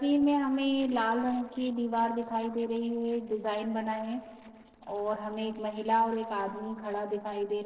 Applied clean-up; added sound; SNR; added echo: neural separator model SepFormer DNS4.